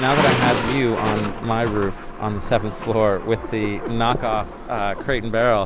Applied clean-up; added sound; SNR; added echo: none; Thunder; 7 dB; none.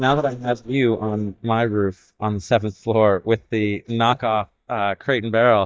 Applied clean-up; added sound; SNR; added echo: neural mask model DeepFilterNet 3.